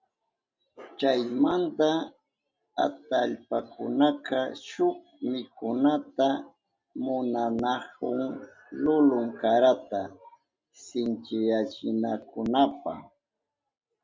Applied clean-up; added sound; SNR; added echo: none; none; none; none.